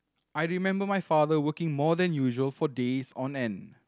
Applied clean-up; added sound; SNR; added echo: none; none; none; none.